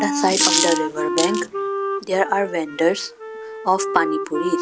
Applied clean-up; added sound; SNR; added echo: none; Coin (dropping) + Wind instrument, woodwind instrument; 1 dB; none.